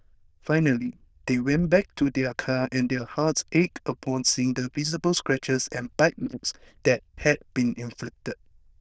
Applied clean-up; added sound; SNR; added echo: neural diffusion model UNIVERSE++.